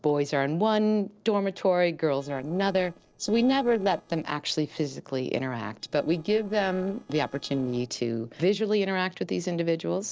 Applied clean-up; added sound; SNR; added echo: neural separator model SepFormer DNS4.